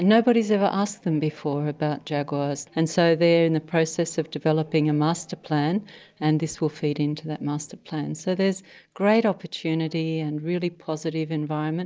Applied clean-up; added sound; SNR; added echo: none; none; none; none.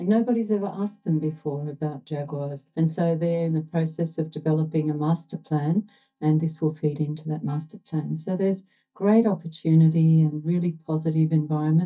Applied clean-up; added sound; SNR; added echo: neural mask model DeepFilterNet 3.